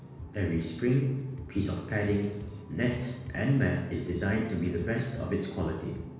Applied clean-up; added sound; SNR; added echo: none; Drum kit; 15 dB; reverberation time 1.1 s.